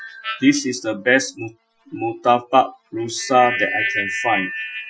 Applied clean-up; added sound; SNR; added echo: classical method Wiener filter.